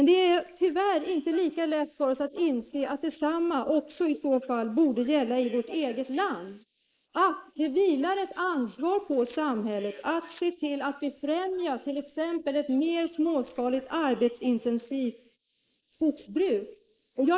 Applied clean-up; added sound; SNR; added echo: neural mask model Resemble Enhance denoiser.